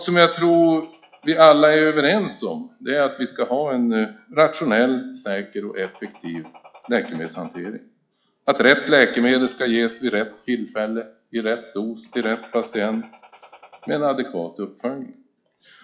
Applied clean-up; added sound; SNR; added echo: classical method log-MMSE.